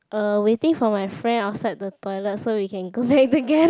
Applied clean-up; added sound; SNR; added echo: none; none; none; none.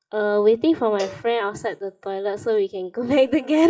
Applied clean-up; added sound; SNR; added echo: classical method WPE with log-MMSE.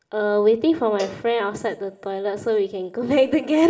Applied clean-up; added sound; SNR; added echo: none; Cowbell; 18 dB; reverberation time 0.7 s.